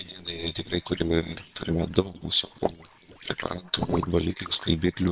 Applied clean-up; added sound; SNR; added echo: neural separator model SepFormer WHAM!.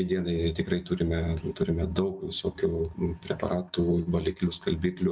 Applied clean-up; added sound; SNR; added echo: none; none; none; none.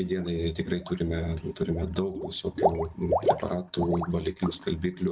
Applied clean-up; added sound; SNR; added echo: none; Water / Liquid; 3 dB; none.